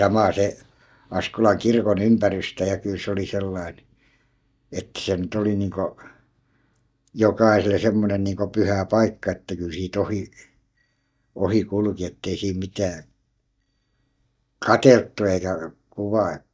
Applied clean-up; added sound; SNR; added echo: neural mask model DeepFilterNet 3.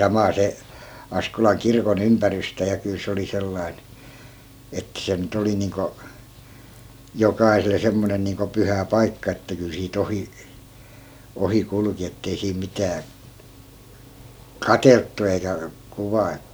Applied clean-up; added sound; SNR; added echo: none; none; none; none.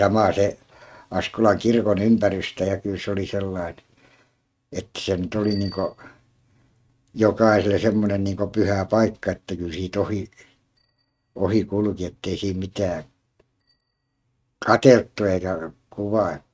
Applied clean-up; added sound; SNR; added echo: neural mask model RNNoise.